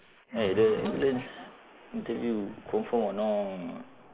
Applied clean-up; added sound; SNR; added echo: neural mask model Resemble Enhance denoiser.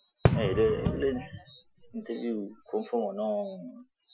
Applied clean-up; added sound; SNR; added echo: classical method Wiener filter.